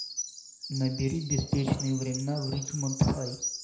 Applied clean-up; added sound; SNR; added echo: none; Bird vocalization, bird call, bird song; 9 dB; reverberation time 0.5 s.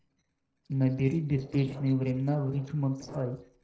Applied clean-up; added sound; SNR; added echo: neural separator model SepFormer DNS4.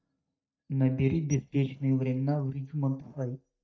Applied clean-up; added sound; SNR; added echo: neural mask model DeepFilterNet 3.